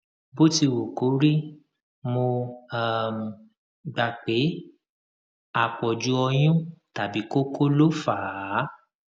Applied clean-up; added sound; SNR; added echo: none; none; none; none.